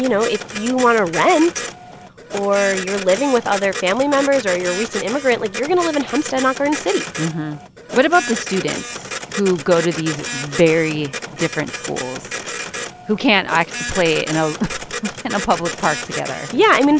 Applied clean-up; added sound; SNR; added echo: none; Printer; 10 dB; none.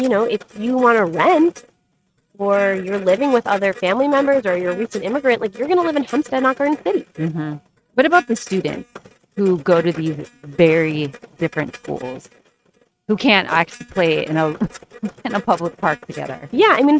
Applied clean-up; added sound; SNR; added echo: neural mask model RNNoise.